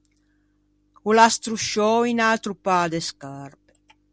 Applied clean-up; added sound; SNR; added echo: none; none; none; none.